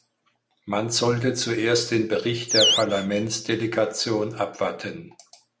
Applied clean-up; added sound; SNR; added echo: none; Animal; 4 dB; none.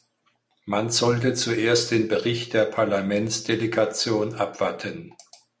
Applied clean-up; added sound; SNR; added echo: none; none; none; none.